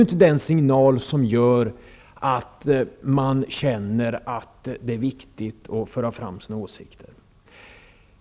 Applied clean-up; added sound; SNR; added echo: none; none; none; none.